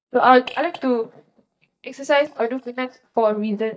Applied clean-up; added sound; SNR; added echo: neural mask model DeepFilterNet 3.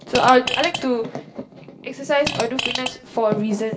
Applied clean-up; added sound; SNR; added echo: none; Fart; 6 dB; reverberation time 0.8 s.